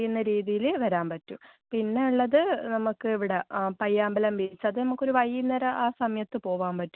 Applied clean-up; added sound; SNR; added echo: none; none; none; none.